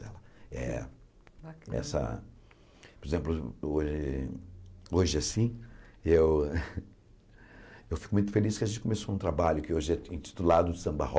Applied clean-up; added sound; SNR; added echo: none; none; none; none.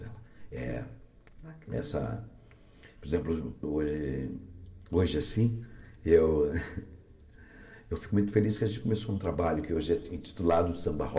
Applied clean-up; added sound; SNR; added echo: none; none; none; reverberation time 1.6 s.